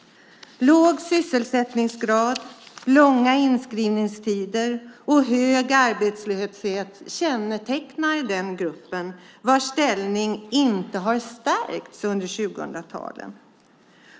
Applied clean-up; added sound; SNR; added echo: none; none; none; none.